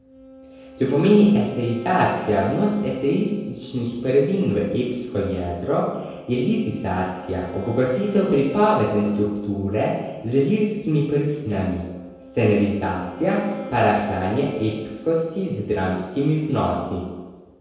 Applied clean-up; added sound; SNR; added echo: none; Wind instrument, woodwind instrument; 20 dB; reverberation time 1.2 s.